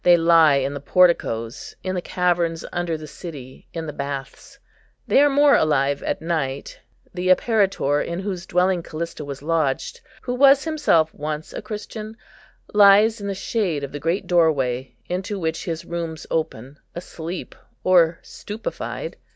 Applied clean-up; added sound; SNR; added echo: none; none; none; none.